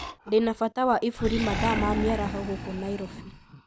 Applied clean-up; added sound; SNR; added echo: none; Animal; 6 dB; none.